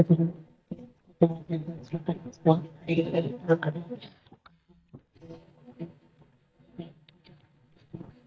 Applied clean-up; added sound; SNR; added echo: neural mask model DeepFilterNet 3.